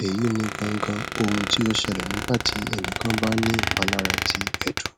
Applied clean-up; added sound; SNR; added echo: none; Squeak; 2 dB; none.